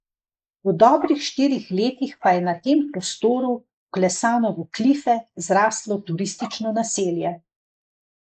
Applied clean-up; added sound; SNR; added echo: neural mask model Resemble Enhance denoiser.